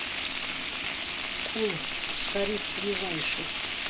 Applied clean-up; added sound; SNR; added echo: none; Frying (food); -3 dB; none.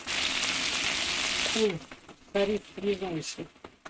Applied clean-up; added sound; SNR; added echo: neural mask model RNNoise.